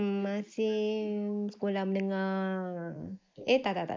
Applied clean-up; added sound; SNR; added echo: neural mask model Resemble Enhance denoiser.